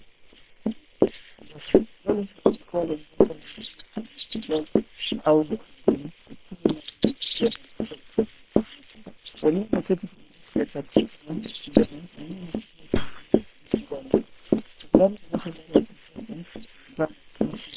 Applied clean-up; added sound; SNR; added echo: neural separator model SepFormer WHAM!.